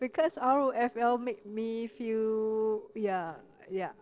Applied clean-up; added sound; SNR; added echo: neural separator model SepFormer DNS4.